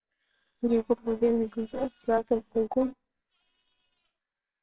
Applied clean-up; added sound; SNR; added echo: neural separator model SepFormer WHAMR!.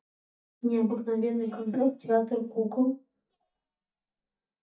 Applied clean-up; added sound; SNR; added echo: neural mask model DeepFilterNet 3.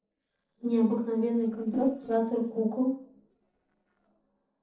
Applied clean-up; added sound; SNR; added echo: neural separator model SepFormer DNS4.